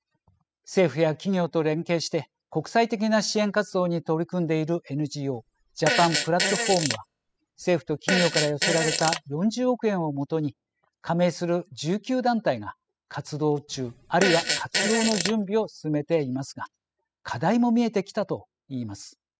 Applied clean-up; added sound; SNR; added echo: classical method spectral subtraction.